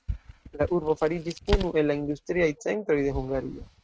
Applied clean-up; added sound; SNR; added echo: neural mask model RNNoise.